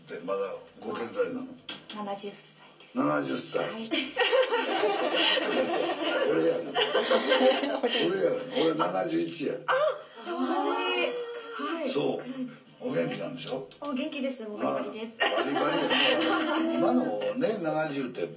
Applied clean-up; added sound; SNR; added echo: none; none; none; reverberation time 0.2 s.